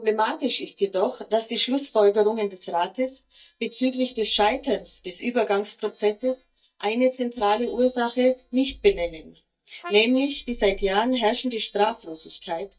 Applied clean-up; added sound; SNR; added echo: neural mask model DeepFilterNet 3.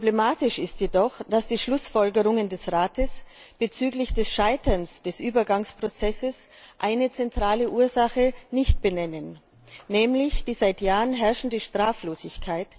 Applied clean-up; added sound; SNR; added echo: none; none; none; none.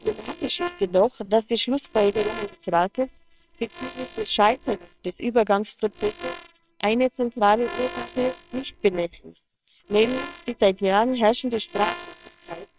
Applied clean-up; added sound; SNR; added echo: neural separator model SepFormer WHAMR!.